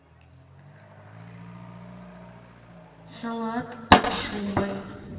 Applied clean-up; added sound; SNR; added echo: none; Accelerating, revving, vroom / Truck; 18 dB; reverberation time 1.9 s.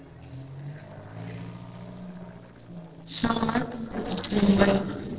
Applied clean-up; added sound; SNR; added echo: neural separator model SepFormer DNS4.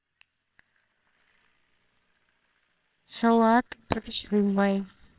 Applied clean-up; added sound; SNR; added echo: neural separator model SepFormer WHAMR!.